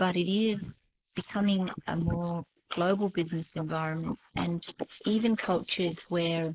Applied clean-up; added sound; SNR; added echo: neural mask model Resemble Enhance denoiser.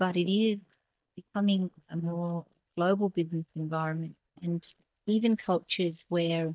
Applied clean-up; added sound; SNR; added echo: neural mask model DeepFilterNet 3.